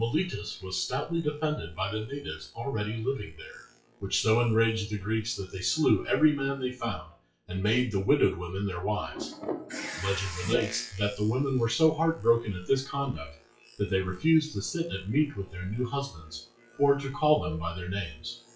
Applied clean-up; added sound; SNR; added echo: classical method WPE with log-MMSE.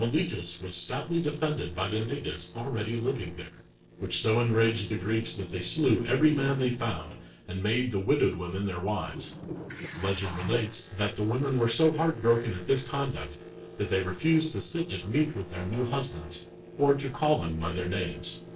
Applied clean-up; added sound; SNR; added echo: neural separator model SepFormer DNS4.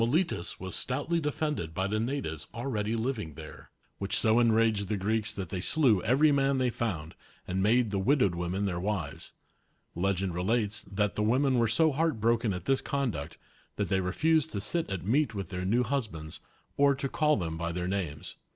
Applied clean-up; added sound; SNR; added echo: none; none; none; none.